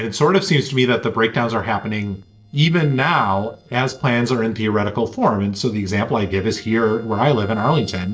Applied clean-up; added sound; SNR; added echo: neural separator model SepFormer DNS4.